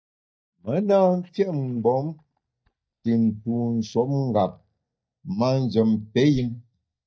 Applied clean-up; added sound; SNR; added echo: neural mask model DeepFilterNet 3.